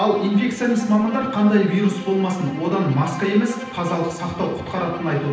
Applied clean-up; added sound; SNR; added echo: none; Bowed string instrument; 15 dB; reverberation time 0.9 s.